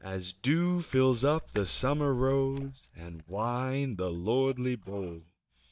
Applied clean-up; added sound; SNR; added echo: neural mask model DeepFilterNet 3.